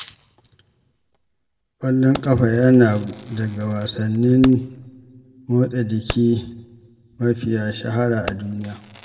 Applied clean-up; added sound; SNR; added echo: none; Fireworks; 18 dB; reverberation time 1.0 s.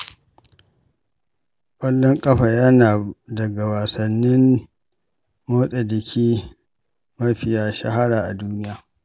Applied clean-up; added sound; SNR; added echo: none; none; none; none.